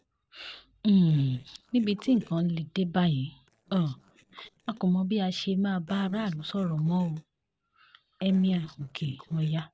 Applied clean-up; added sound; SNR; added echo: neural separator model SepFormer DNS4.